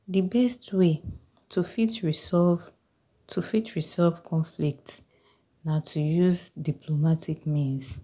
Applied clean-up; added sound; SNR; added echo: none; none; none; none.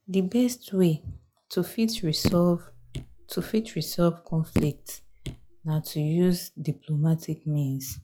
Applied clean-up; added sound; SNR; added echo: classical method log-MMSE.